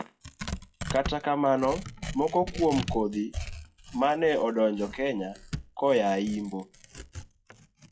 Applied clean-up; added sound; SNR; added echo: classical method WPE with log-MMSE.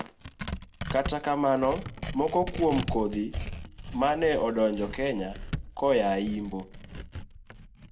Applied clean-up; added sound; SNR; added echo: none; Tearing; 9 dB; reverberation time 0.3 s.